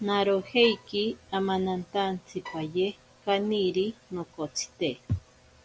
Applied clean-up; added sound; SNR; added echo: none; Bowed string instrument; 18 dB; none.